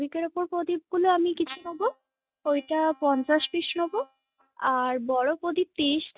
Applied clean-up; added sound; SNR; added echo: neural mask model DeepFilterNet 3.